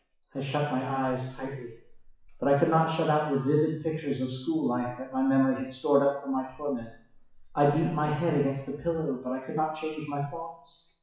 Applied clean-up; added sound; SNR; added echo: classical method WPE with log-MMSE.